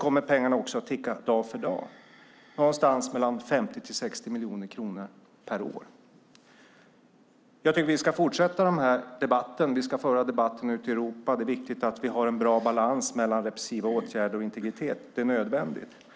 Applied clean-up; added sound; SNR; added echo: none; none; none; none.